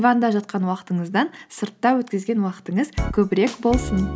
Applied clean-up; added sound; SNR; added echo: none; none; none; none.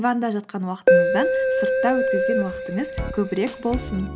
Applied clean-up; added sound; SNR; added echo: none; Keyboard (musical); -4 dB; none.